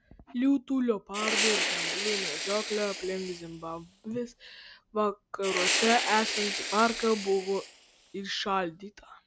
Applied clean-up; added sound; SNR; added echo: none; Fire; 2 dB; none.